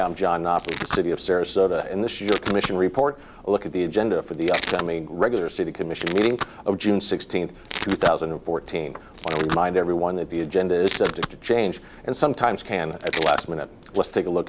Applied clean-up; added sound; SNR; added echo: none; Domestic sounds, home sounds; 11 dB; none.